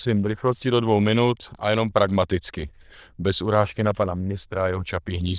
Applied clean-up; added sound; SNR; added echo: neural diffusion model UNIVERSE++.